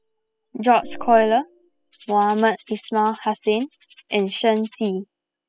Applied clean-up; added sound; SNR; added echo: classical method spectral subtraction.